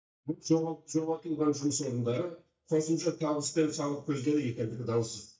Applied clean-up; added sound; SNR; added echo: neural mask model DeepFilterNet 3.